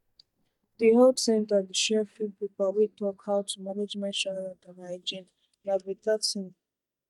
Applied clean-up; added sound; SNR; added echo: neural mask model DeepFilterNet 3.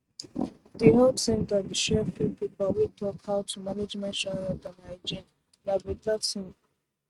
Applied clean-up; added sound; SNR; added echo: neural mask model RNNoise.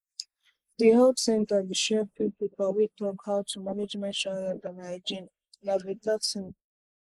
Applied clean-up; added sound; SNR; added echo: neural mask model Resemble Enhance denoiser.